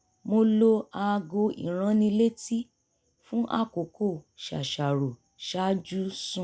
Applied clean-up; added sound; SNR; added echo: none; none; none; none.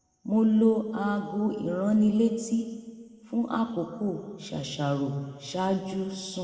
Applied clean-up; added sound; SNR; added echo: none; none; none; reverberation time 1.7 s.